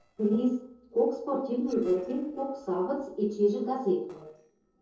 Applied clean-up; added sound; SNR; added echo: neural separator model SepFormer DNS4.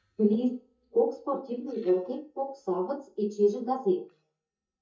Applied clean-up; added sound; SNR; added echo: neural mask model DeepFilterNet 3.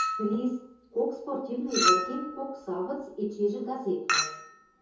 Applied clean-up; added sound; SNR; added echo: none; Chink, clink; 1 dB; reverberation time 2.7 s.